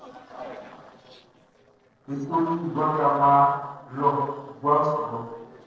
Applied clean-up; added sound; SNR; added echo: neural separator model SepFormer DNS4.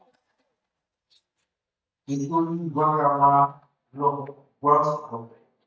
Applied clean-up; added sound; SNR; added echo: neural mask model DeepFilterNet 3.